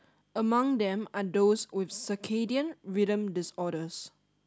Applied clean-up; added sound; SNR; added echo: none; none; none; none.